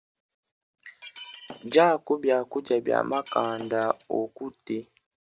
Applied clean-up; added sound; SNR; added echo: none; Shatter; 17 dB; none.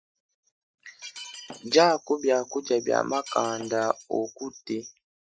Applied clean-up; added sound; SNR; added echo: classical method Wiener filter.